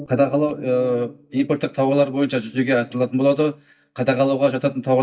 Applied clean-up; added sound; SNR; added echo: neural mask model DeepFilterNet 3.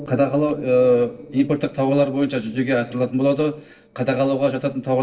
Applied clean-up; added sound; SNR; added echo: neural separator model SepFormer DNS4.